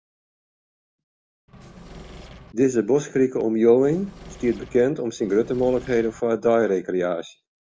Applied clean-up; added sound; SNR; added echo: none; Engine / Mechanisms; 19 dB; none.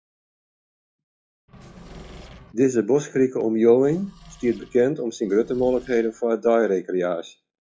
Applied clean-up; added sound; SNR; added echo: classical method log-MMSE.